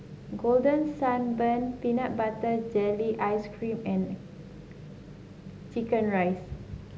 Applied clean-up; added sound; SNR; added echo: none; none; none; none.